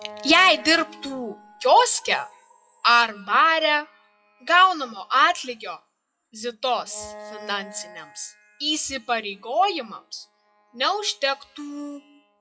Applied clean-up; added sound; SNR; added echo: classical method WPE with log-MMSE.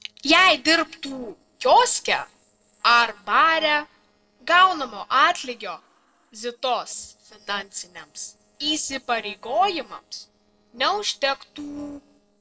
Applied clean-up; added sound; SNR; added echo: neural separator model SepFormer DNS4.